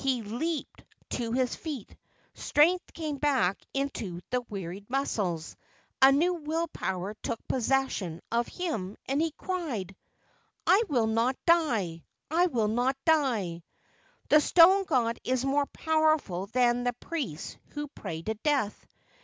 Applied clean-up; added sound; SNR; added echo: none; none; none; none.